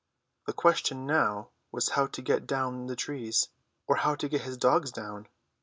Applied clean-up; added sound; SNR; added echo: none; none; none; none.